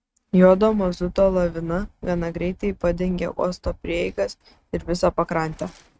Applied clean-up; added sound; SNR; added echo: neural mask model RNNoise.